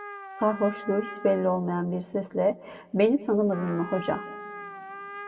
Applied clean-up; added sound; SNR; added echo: none; Trumpet; 14 dB; reverberation time 1.3 s.